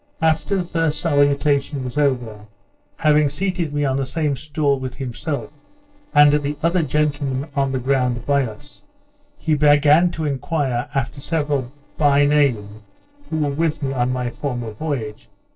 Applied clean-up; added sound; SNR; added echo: neural separator model SepFormer DNS4.